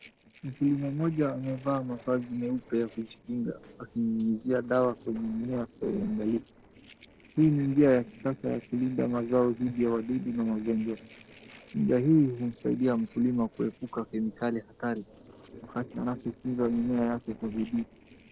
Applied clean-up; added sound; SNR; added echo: neural separator model SepFormer DNS4.